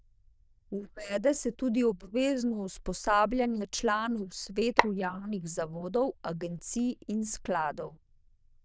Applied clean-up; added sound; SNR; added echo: neural diffusion model UNIVERSE++.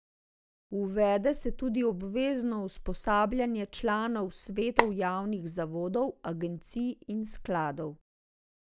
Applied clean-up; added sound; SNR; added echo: none; Telephone; -3 dB; none.